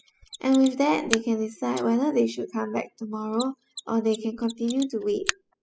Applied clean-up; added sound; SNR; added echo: classical method spectral subtraction.